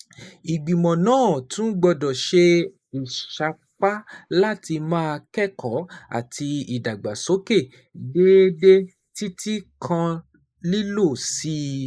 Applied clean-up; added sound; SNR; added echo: neural mask model Resemble Enhance denoiser.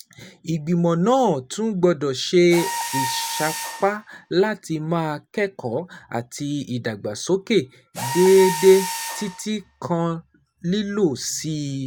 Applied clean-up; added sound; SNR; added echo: none; Mechanisms; 12 dB; none.